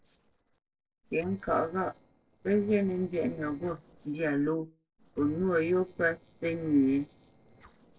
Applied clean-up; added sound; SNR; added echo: neural separator model SepFormer DNS4.